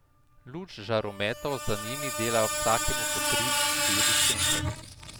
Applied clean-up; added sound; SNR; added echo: none; Screech; -3 dB; none.